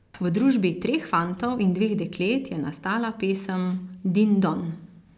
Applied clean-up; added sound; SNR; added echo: none; none; none; none.